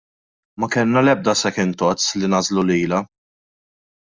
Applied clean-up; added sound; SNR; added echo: none; none; none; none.